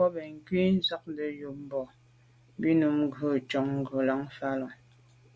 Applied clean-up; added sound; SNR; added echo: none; none; none; none.